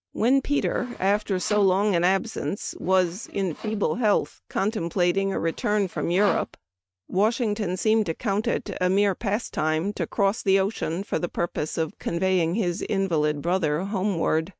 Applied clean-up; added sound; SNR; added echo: neural mask model RNNoise.